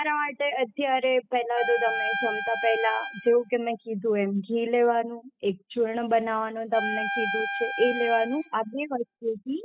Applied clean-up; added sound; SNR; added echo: classical method spectral subtraction.